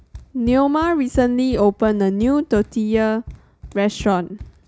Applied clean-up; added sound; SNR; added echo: none; Run; 17 dB; none.